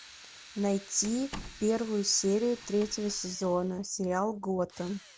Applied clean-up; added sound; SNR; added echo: none; Drill + Slam; 17 dB; none.